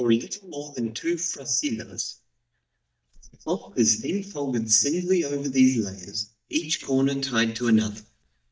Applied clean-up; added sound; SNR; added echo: neural mask model DeepFilterNet 3.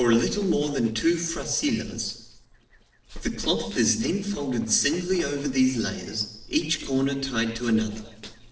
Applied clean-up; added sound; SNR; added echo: neural separator model SepFormer DNS4.